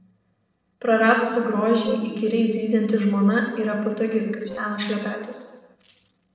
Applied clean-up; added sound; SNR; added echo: neural separator model SepFormer DNS4.